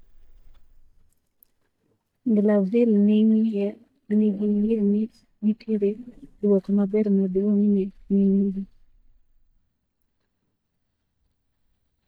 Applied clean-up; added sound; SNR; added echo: neural mask model DeepFilterNet 3.